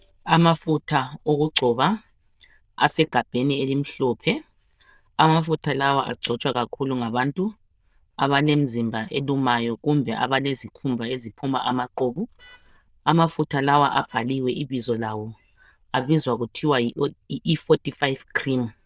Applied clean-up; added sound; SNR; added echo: neural diffusion model UNIVERSE++.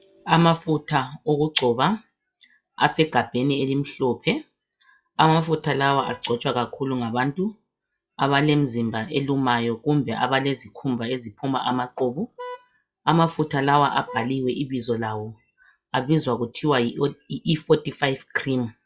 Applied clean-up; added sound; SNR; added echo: classical method log-MMSE.